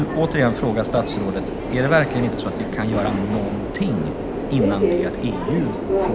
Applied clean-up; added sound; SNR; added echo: none; Subway, metro, underground; 1 dB; none.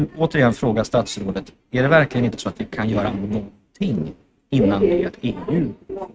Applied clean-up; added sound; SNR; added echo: neural mask model RNNoise.